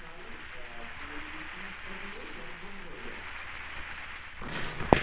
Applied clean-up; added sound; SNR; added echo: neural separator model SepFormer WHAMR!.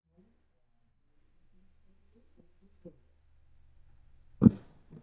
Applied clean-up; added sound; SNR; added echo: neural mask model DeepFilterNet 3.